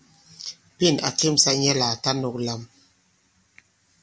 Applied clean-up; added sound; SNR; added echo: none; none; none; none.